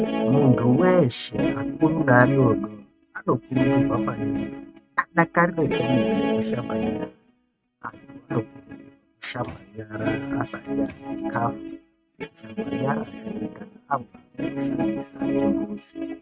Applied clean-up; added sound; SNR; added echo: neural mask model RNNoise.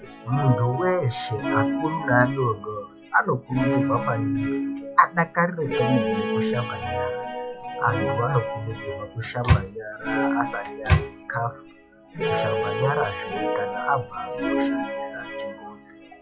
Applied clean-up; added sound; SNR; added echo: classical method log-MMSE.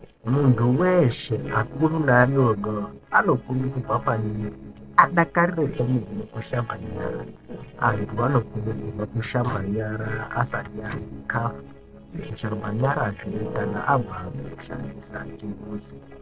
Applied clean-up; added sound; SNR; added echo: neural separator model SepFormer DNS4.